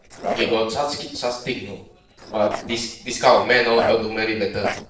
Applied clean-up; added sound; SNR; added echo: neural separator model SepFormer DNS4.